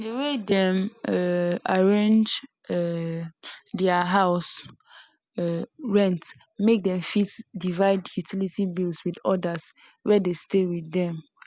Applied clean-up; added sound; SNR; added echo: none; none; none; none.